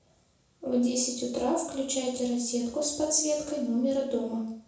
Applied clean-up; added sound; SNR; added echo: none; none; none; reverberation time 0.7 s.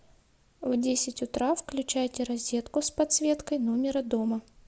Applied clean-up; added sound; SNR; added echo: none; none; none; none.